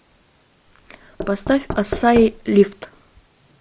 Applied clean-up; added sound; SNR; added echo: none; Knock / Wood; 11 dB; none.